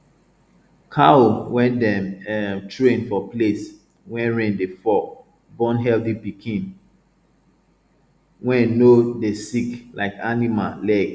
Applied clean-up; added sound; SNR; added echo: none; none; none; none.